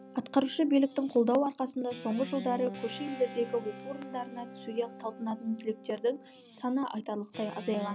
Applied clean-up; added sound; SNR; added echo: none; Guitar; 14 dB; none.